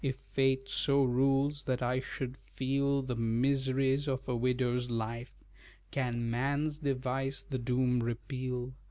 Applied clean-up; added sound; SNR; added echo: none; none; none; none.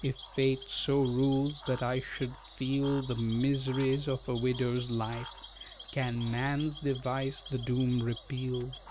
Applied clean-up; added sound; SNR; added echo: none; Cricket / Frog; 16 dB; none.